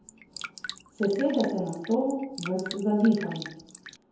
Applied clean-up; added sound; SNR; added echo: none; Drip; 14 dB; reverberation time 0.9 s.